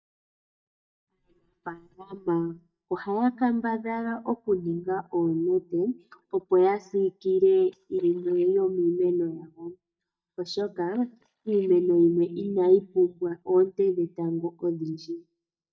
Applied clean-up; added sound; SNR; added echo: neural mask model DeepFilterNet 3.